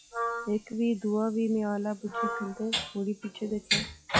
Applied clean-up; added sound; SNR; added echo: classical method log-MMSE.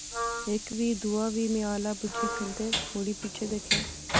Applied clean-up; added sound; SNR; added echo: none; Train + Wind instrument, woodwind instrument; 2 dB; none.